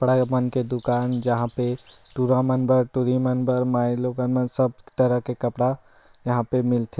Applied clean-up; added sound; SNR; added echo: neural separator model SepFormer WHAM!.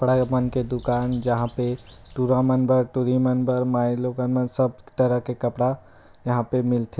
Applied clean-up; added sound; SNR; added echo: none; Bird; 19 dB; none.